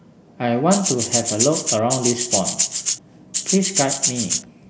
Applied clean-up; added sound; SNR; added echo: none; Rattle (instrument); -1 dB; reverberation time 0.3 s.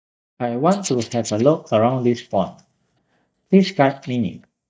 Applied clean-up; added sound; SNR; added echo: neural mask model DeepFilterNet 3.